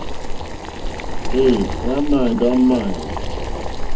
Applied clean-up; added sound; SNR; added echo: none; Boiling; 1 dB; reverberation time 0.4 s.